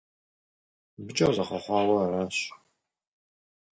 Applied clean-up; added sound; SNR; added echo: none; none; none; none.